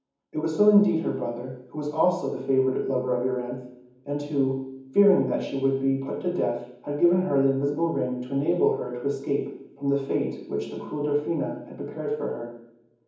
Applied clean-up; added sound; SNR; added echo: none; none; none; reverberation time 1.2 s.